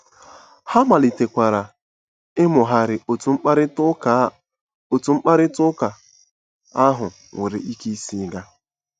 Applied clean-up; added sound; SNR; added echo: none; none; none; none.